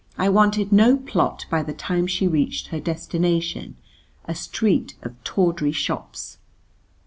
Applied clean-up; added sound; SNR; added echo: none; none; none; none.